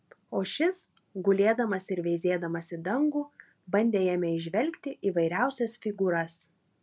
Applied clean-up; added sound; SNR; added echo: none; none; none; none.